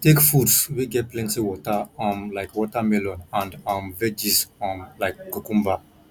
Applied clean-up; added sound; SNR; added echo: none; none; none; none.